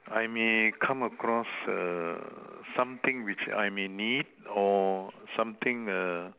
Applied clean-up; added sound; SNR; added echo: none; none; none; none.